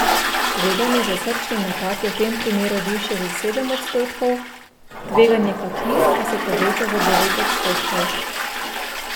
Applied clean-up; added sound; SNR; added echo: none; Toilet flush; 0 dB; none.